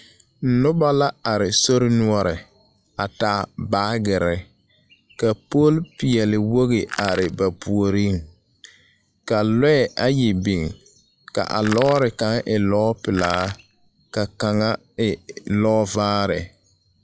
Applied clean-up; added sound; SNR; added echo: classical method log-MMSE.